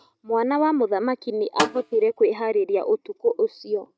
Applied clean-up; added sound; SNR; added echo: neural mask model RNNoise.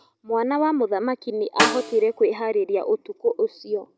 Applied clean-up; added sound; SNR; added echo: none; Snare drum; 5 dB; none.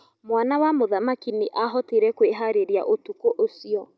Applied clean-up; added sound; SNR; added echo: none; none; none; none.